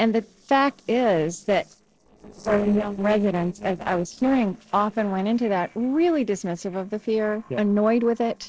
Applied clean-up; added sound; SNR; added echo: neural separator model SepFormer DNS4.